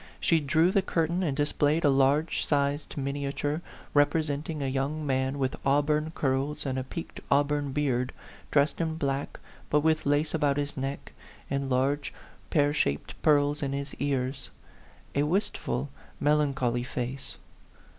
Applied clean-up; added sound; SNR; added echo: none; none; none; none.